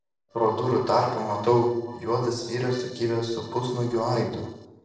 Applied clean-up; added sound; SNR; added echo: neural separator model SepFormer DNS4.